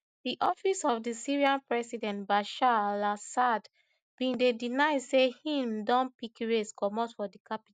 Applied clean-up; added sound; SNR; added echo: none; none; none; none.